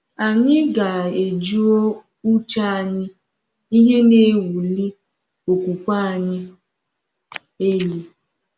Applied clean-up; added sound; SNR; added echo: none; none; none; none.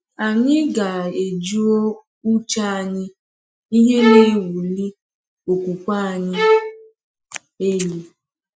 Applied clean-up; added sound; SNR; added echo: classical method Wiener filter.